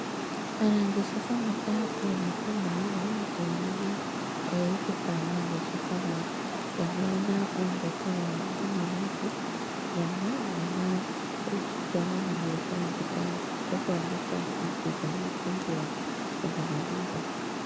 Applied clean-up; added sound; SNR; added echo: none; Water; 1 dB; none.